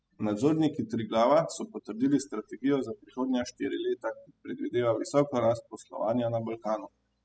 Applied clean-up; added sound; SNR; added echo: classical method spectral subtraction.